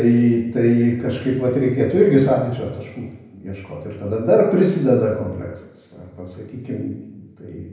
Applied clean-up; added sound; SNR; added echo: none; none; none; reverberation time 0.9 s.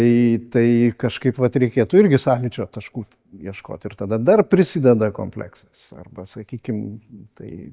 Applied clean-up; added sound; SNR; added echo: none; none; none; none.